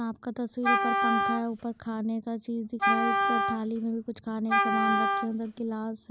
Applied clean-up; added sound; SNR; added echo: none; Wind instrument, woodwind instrument; -3 dB; none.